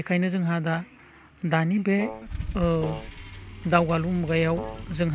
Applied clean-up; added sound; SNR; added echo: none; Idling / Engine starting / Car + Brass instrument; 12 dB; none.